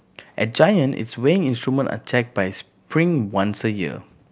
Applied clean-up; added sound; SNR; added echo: none; none; none; none.